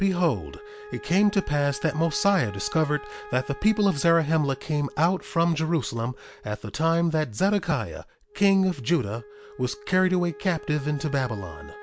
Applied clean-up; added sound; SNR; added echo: none; Wind instrument, woodwind instrument; 19 dB; none.